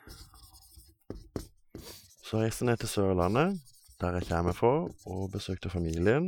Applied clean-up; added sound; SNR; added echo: classical method Wiener filter.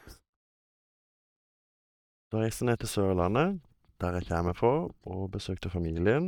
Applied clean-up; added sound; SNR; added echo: neural mask model DeepFilterNet 3.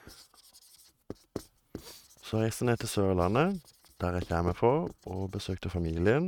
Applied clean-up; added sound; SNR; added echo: neural mask model RNNoise.